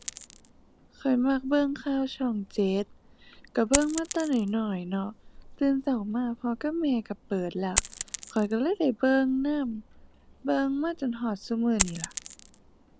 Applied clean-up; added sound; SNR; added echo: none; Coin (dropping); 10 dB; none.